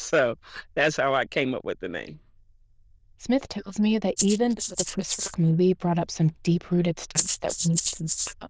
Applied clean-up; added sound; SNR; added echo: neural diffusion model UNIVERSE++.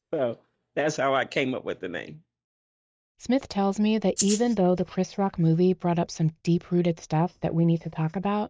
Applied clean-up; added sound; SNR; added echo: neural mask model DeepFilterNet 3.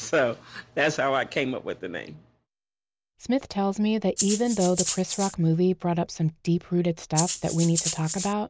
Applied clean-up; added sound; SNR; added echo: none; Rattle (instrument); 4 dB; none.